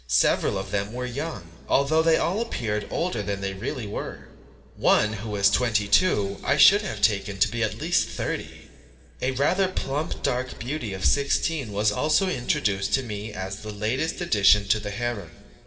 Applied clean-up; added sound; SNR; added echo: none; none; none; reverberation time 1.8 s.